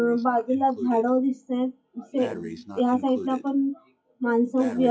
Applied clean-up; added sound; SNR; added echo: classical method WPE with log-MMSE.